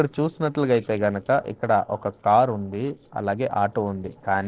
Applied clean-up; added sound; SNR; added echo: neural separator model SepFormer DNS4.